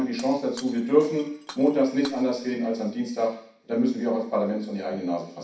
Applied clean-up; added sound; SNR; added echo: none; Shatter; 20 dB; reverberation time 0.6 s.